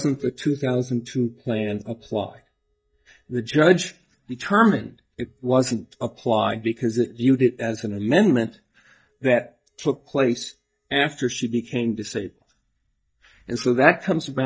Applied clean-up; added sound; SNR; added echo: neural mask model DeepFilterNet 3.